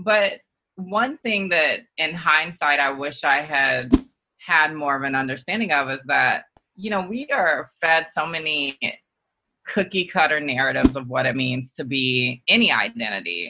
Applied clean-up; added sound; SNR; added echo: none; Whoosh, swoosh, swish; 5 dB; none.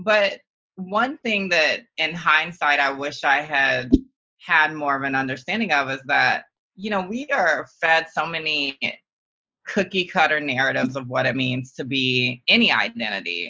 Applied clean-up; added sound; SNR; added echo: neural mask model Resemble Enhance denoiser.